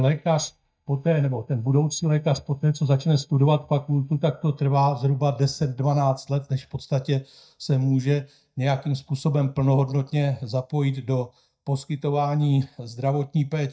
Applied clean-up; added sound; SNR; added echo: neural mask model DeepFilterNet 3.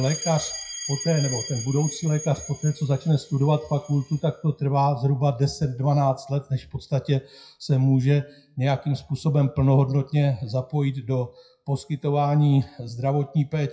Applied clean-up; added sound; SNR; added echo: classical method WPE with log-MMSE.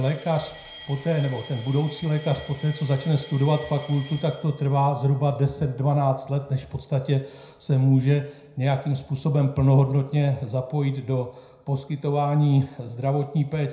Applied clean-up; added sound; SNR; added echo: none; Alarm; 13 dB; reverberation time 0.5 s.